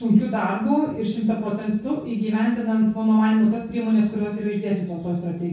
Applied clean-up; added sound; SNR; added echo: none; none; none; reverberation time 0.6 s.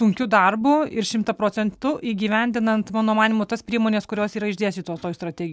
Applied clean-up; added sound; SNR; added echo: none; none; none; none.